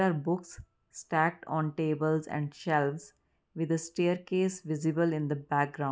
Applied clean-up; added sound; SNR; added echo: none; none; none; none.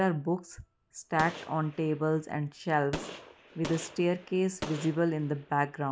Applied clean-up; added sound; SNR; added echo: none; Gunshot, gunfire; 14 dB; none.